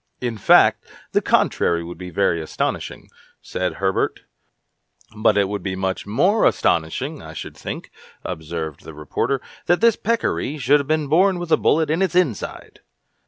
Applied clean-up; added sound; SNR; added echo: none; none; none; none.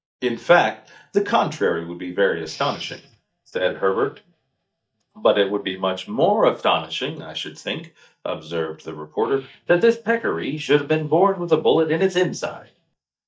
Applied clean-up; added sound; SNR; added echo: neural mask model DeepFilterNet 3.